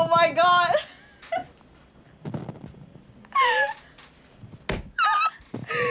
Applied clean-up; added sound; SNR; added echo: none; Wind / Fire; 17 dB; none.